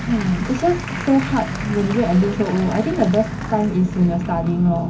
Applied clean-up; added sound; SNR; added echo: none; Applause / Crowd; 15 dB; reverberation time 0.3 s.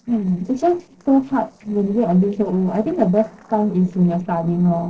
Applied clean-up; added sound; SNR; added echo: neural separator model SepFormer DNS4.